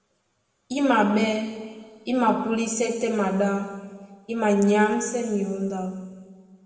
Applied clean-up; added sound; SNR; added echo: none; none; none; reverberation time 1.7 s.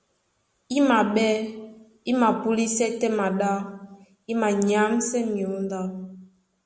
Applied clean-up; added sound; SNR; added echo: none; none; none; none.